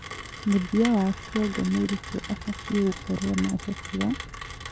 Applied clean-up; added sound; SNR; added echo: none; Rain; 10 dB; none.